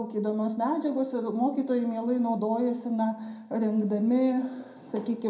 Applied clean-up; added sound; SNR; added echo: none; none; none; reverberation time 0.2 s.